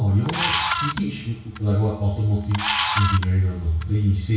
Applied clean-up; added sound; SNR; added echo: none; Camera; 5 dB; reverberation time 0.6 s.